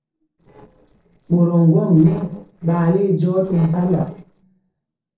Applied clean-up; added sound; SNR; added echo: neural separator model SepFormer DNS4.